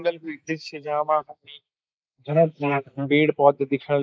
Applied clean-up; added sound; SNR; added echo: neural mask model Resemble Enhance denoiser.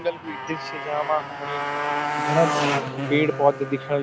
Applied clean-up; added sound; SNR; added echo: none; Motorcycle; 2 dB; none.